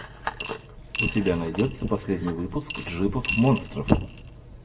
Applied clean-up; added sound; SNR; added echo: none; Coin (dropping) / Glass; 11 dB; reverberation time 0.4 s.